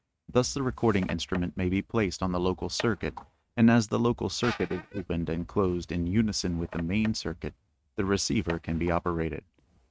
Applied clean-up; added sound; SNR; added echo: neural mask model RNNoise.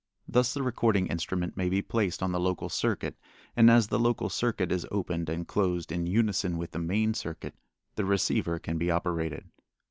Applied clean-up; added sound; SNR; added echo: none; none; none; none.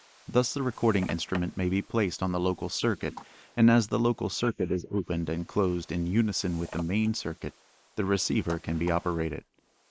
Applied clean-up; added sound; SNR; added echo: neural mask model Resemble Enhance denoiser.